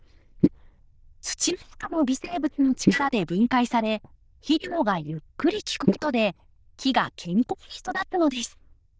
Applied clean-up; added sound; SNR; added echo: neural diffusion model UNIVERSE++.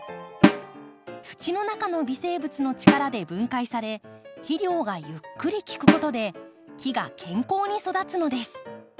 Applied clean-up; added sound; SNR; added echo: none; Snare drum; -4 dB; none.